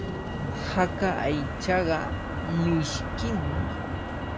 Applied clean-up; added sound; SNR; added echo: none; Motor vehicle (road); 2 dB; none.